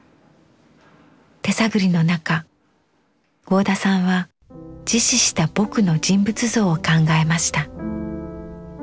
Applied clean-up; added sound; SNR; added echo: none; none; none; none.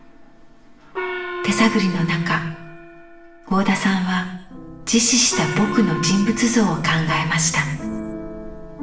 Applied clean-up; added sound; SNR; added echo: none; Gong; 11 dB; reverberation time 0.8 s.